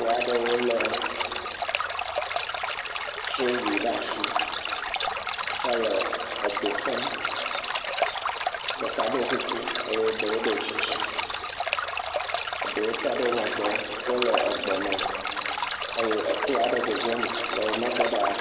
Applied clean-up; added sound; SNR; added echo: none; Stream; 0 dB; reverberation time 2.1 s.